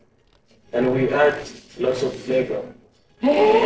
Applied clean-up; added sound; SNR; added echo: neural separator model SepFormer DNS4.